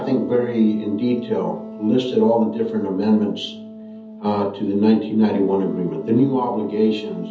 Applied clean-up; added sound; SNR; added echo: none; Wind instrument, woodwind instrument; 14 dB; reverberation time 0.7 s.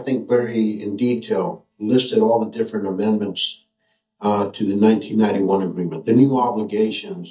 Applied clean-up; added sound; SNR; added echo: neural mask model DeepFilterNet 3.